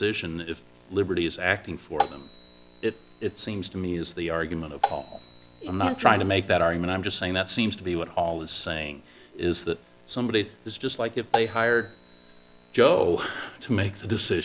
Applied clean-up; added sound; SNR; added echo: none; Marimba, xylophone; 8 dB; none.